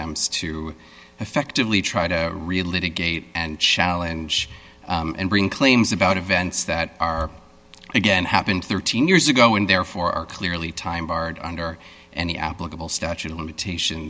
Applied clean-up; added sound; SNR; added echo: none; none; none; none.